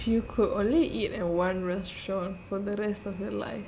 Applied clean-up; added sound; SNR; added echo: none; Alarm; 18 dB; none.